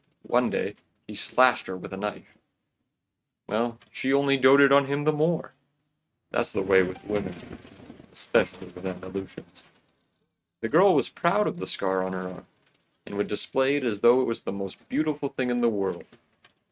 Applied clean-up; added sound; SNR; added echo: neural mask model RNNoise.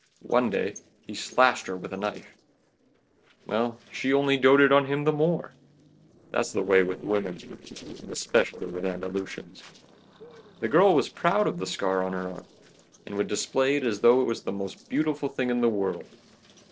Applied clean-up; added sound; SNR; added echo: neural separator model SepFormer DNS4.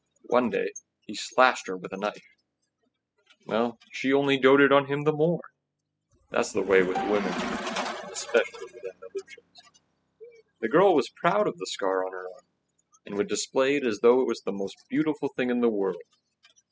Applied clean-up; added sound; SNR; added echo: classical method spectral subtraction.